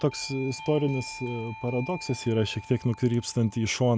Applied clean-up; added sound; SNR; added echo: none; Doorbell; 16 dB; none.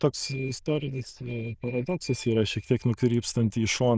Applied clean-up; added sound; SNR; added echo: neural diffusion model UNIVERSE++.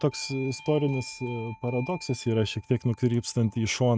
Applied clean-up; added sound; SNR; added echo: neural mask model RNNoise.